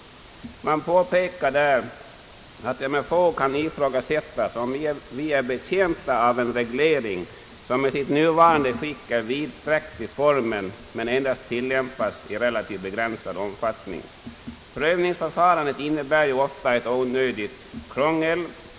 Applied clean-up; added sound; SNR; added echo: none; none; none; none.